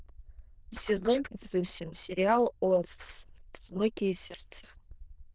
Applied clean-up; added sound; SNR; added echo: neural diffusion model UNIVERSE++.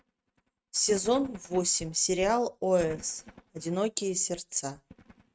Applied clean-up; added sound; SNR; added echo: neural mask model RNNoise.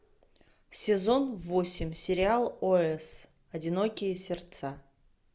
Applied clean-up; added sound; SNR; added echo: none; none; none; none.